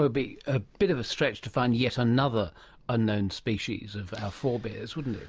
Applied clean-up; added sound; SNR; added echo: none; none; none; none.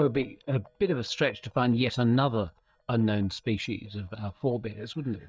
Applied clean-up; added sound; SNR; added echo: neural mask model DeepFilterNet 3.